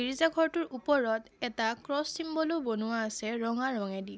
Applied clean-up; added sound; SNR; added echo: none; none; none; none.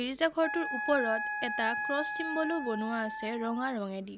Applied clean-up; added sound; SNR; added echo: none; Wind instrument, woodwind instrument; 5 dB; none.